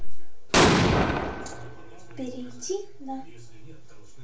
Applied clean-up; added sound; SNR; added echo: none; Explosion; -3 dB; reverberation time 0.3 s.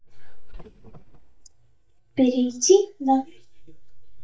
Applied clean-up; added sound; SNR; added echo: neural mask model DeepFilterNet 3.